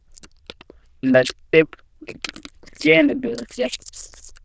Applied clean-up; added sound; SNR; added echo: neural diffusion model UNIVERSE++.